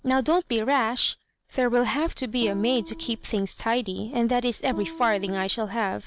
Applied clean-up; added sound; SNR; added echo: none; Guitar; 14 dB; none.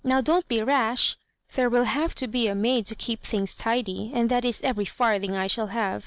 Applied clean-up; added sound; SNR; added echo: none; none; none; none.